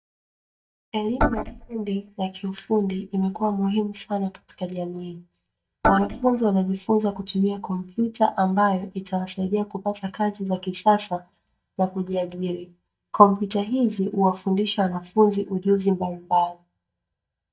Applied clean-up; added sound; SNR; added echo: neural mask model DeepFilterNet 3.